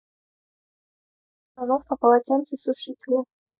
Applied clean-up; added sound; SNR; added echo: neural mask model DeepFilterNet 3.